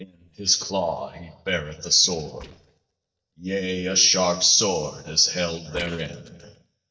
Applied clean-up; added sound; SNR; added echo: neural mask model DeepFilterNet 3.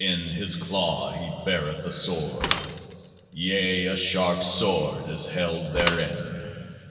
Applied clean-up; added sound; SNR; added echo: none; Mechanisms / Bicycle; 11 dB; reverberation time 2.4 s.